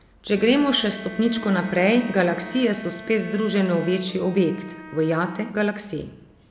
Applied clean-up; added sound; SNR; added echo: none; Wind instrument, woodwind instrument + Bowed string instrument; 16 dB; none.